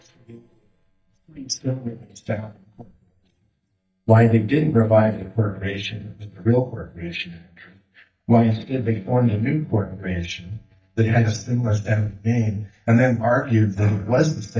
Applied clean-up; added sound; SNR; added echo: neural mask model DeepFilterNet 3.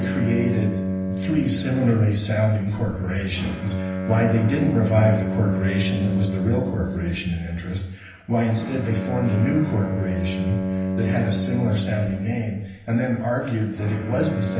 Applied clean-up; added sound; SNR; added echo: none; Bowed string instrument; 4 dB; reverberation time 0.9 s.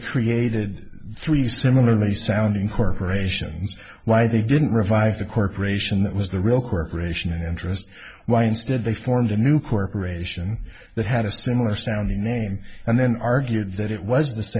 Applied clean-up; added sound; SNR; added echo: none; none; none; none.